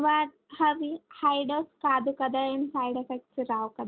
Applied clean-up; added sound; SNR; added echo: none; none; none; none.